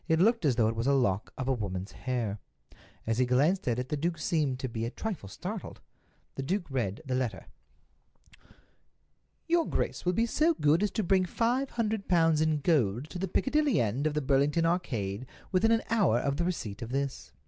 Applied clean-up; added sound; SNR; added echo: none; none; none; none.